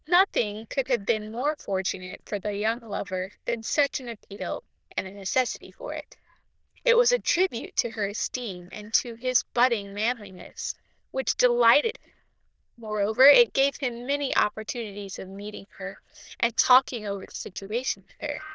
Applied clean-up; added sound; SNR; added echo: neural diffusion model UNIVERSE++.